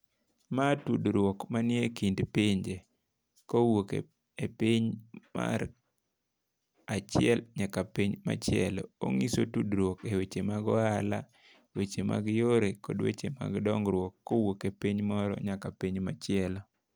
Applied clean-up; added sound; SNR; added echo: none; none; none; none.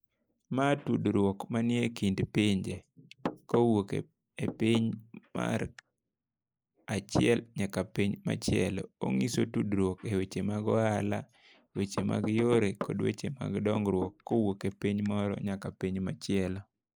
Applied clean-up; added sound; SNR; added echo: neural mask model Resemble Enhance denoiser.